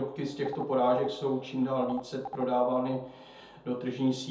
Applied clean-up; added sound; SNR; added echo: none; Telephone; 14 dB; reverberation time 0.5 s.